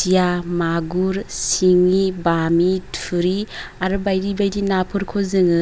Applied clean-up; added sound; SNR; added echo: none; none; none; none.